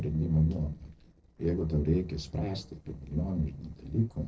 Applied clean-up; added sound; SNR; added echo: neural separator model SepFormer DNS4.